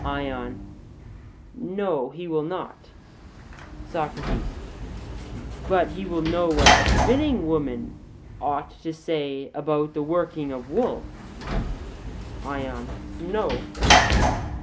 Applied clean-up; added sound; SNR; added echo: none; Sliding door / Slam; -1 dB; none.